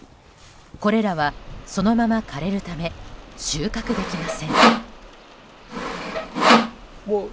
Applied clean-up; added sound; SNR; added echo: none; Sawing; -5 dB; none.